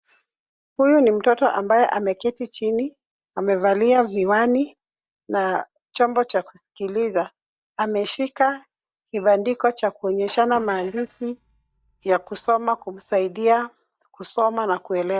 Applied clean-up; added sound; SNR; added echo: neural mask model DeepFilterNet 3.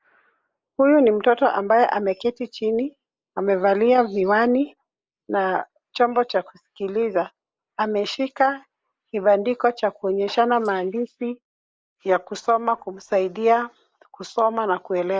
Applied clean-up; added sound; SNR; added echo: neural mask model Resemble Enhance denoiser.